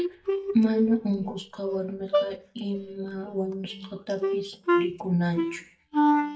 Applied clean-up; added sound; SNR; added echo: neural mask model DeepFilterNet 3.